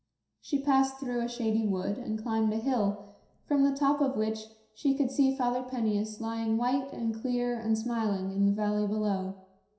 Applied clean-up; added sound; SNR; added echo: none; none; none; reverberation time 0.7 s.